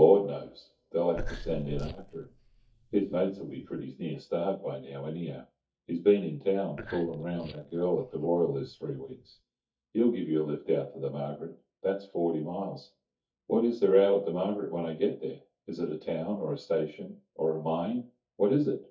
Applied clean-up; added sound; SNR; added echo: neural mask model DeepFilterNet 3.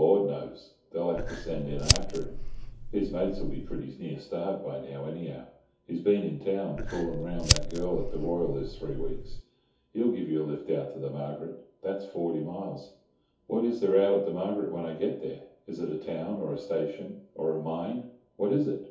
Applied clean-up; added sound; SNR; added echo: none; Fire; 0 dB; reverberation time 0.5 s.